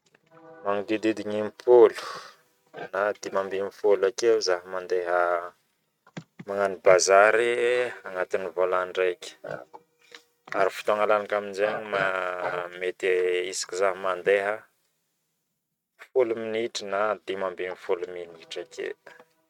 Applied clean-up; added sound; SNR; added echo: neural mask model RNNoise.